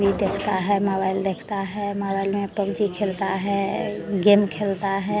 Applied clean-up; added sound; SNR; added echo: none; none; none; none.